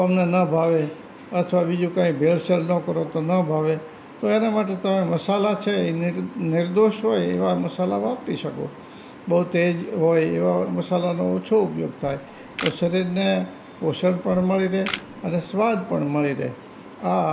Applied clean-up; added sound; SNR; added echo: none; Camera; 13 dB; none.